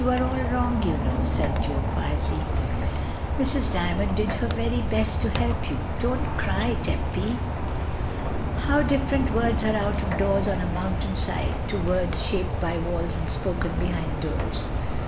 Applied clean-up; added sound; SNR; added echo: none; Rain; -3 dB; none.